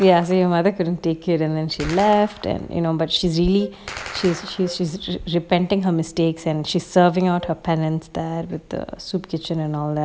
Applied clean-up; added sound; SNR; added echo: none; Gunshot, gunfire + Wind instrument, woodwind instrument; 20 dB; none.